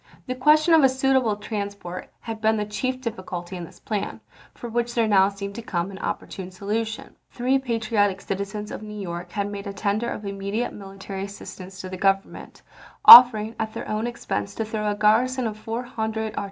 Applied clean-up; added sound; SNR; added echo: none; none; none; none.